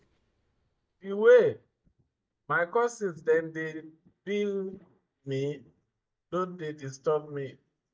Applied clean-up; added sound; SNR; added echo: neural mask model DeepFilterNet 3.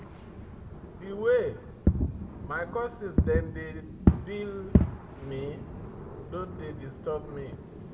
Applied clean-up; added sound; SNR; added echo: none; Fireworks; -4 dB; reverberation time 0.6 s.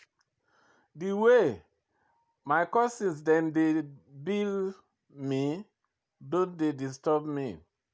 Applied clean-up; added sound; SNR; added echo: none; none; none; none.